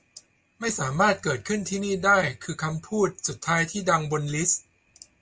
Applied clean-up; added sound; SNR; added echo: none; none; none; none.